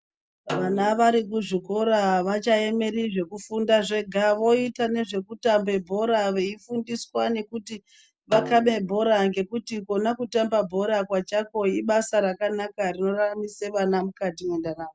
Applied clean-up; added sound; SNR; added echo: none; Snare drum; 14 dB; none.